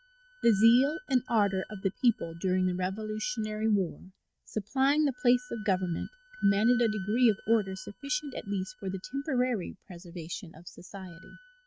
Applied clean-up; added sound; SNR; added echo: neural mask model RNNoise.